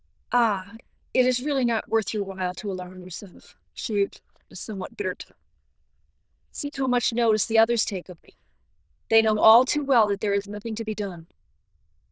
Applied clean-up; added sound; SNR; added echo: neural diffusion model UNIVERSE++.